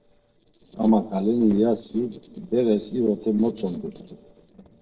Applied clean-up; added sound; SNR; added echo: neural separator model SepFormer DNS4.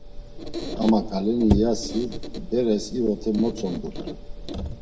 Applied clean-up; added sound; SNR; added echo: none; Squeak; 6 dB; reverberation time 1.0 s.